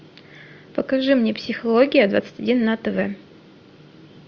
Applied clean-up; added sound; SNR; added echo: none; none; none; none.